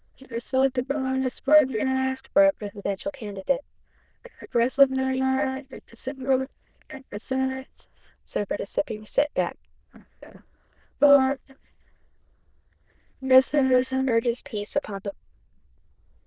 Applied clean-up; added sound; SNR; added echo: neural diffusion model UNIVERSE++.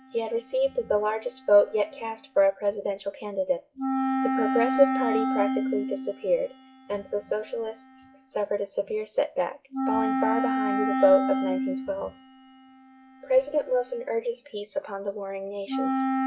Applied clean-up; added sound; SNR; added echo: classical method log-MMSE.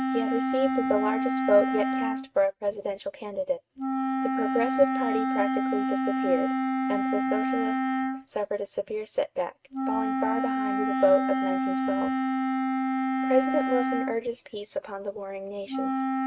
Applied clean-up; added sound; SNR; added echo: neural mask model RNNoise.